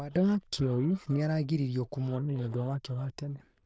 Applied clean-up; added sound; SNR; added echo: neural diffusion model UNIVERSE++.